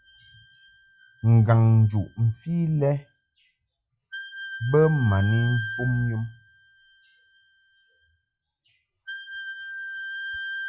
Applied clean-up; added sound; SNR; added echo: classical method log-MMSE.